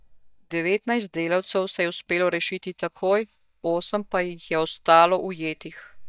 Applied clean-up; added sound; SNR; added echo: neural mask model DeepFilterNet 3.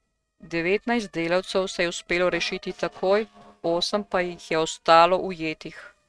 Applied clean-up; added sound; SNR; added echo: neural mask model RNNoise.